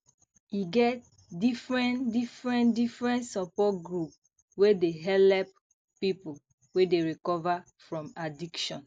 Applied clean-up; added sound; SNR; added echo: none; none; none; none.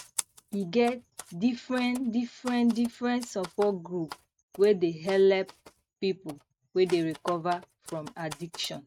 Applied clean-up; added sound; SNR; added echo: neural mask model RNNoise.